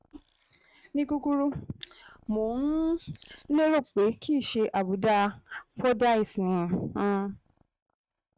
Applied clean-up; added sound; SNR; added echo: neural mask model RNNoise.